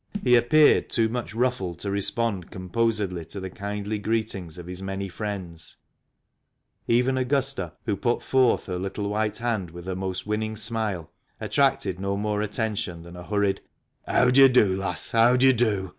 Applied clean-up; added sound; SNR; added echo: none; none; none; none.